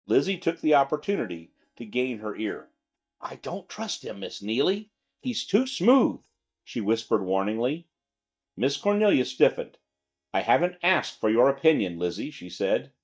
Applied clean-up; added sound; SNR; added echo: neural mask model DeepFilterNet 3.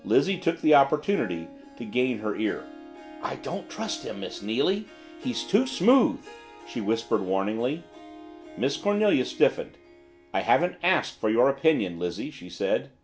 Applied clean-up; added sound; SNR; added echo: none; Harp; 20 dB; none.